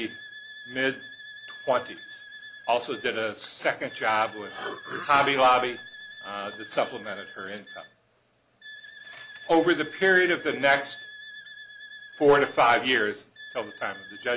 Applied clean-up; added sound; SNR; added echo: none; Wind instrument, woodwind instrument; 18 dB; none.